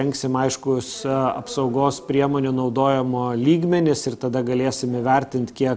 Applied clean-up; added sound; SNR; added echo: none; none; none; none.